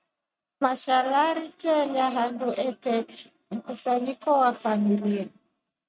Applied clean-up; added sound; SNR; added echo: neural mask model RNNoise.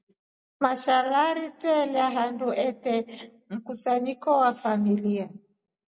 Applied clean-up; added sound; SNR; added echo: none; none; none; none.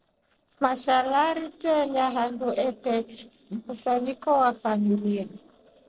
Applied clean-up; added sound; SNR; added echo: neural separator model SepFormer DNS4.